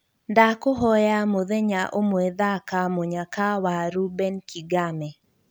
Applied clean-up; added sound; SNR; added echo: none; none; none; none.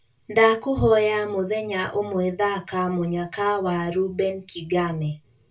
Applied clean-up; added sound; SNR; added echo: none; none; none; reverberation time 0.2 s.